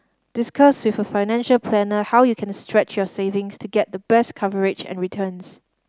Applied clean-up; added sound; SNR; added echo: none; none; none; none.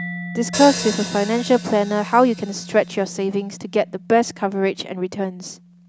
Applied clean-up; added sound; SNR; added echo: none; Mallet percussion + Hi-hat; 12 dB; none.